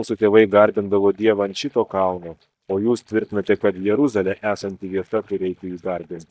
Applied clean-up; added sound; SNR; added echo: neural mask model DeepFilterNet 3.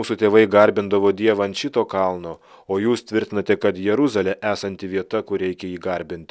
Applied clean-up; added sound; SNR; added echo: none; none; none; none.